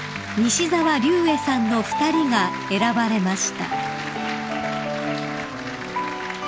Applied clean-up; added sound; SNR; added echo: none; none; none; none.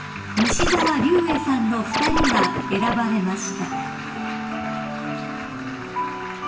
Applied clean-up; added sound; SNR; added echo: none; Scratching (performance technique); 1 dB; reverberation time 1.2 s.